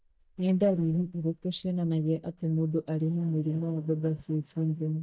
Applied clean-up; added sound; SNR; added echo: neural mask model DeepFilterNet 3.